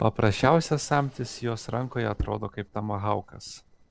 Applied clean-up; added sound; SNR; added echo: neural separator model SepFormer DNS4.